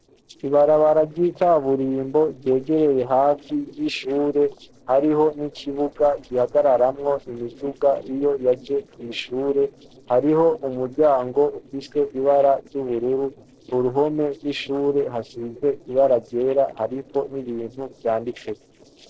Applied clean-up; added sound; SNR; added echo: neural separator model SepFormer DNS4.